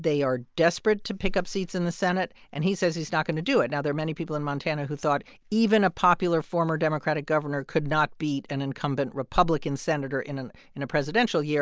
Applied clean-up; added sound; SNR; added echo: none; none; none; none.